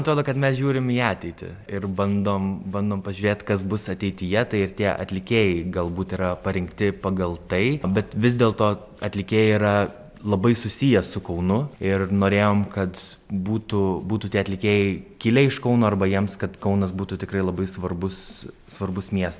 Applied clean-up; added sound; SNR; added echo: none; none; none; none.